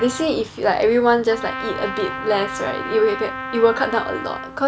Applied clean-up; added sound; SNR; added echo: none; Trumpet; 10 dB; none.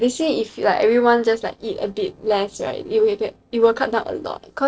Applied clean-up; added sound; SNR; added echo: neural separator model SepFormer DNS4.